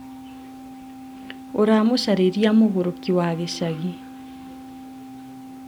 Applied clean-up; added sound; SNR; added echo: none; Organ; 16 dB; none.